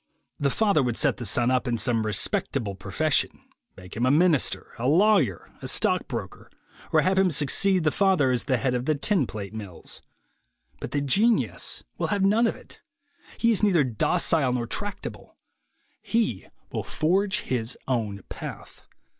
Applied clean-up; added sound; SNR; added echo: none; none; none; none.